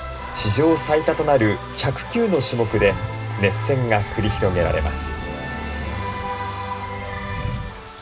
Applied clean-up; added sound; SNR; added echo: none; Wind / Rain; 12 dB; reverberation time 0.2 s.